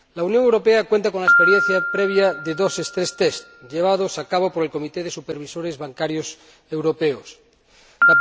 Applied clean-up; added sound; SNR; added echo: none; Piano; 3 dB; none.